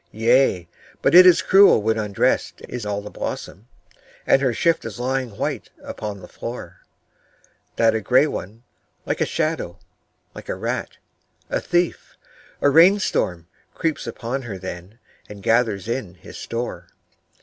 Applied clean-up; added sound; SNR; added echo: none; none; none; none.